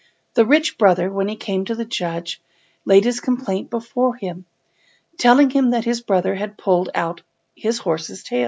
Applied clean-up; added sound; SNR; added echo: none; none; none; none.